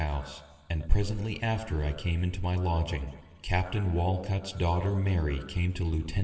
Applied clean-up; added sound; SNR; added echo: none; none; none; reverberation time 1.9 s.